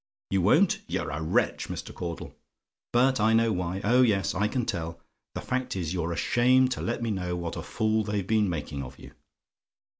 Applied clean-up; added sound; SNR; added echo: none; none; none; none.